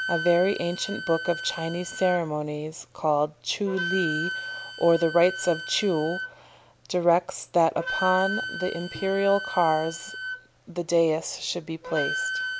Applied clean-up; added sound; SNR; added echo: none; Wind instrument, woodwind instrument; 8 dB; none.